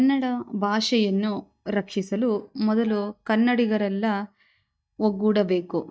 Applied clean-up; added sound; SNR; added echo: neural mask model DeepFilterNet 3.